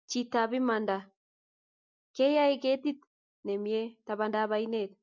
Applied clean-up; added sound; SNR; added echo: none; none; none; none.